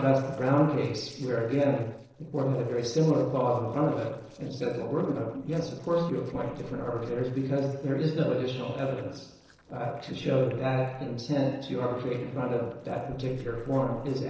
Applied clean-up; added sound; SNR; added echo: neural separator model SepFormer DNS4.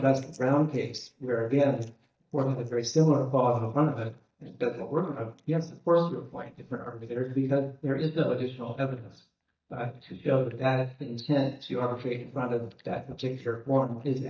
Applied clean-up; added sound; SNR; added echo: neural mask model DeepFilterNet 3.